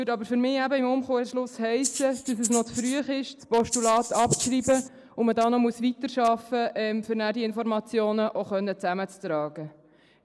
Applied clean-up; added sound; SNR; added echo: neural mask model Resemble Enhance denoiser.